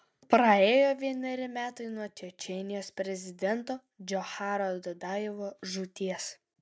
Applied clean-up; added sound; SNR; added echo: none; none; none; none.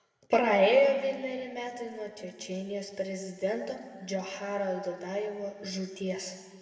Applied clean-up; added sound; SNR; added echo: none; none; none; reverberation time 1.9 s.